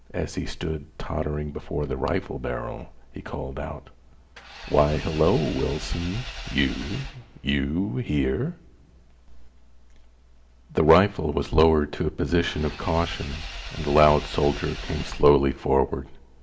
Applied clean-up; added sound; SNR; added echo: none; Engine / Vehicle; 12 dB; reverberation time 0.4 s.